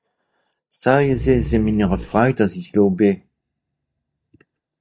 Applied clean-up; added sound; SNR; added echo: neural mask model DeepFilterNet 3.